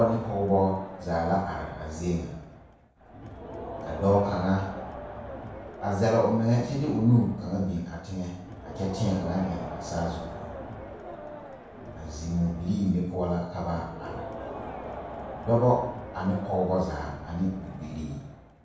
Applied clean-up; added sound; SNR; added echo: none; Crowd; 12 dB; reverberation time 0.6 s.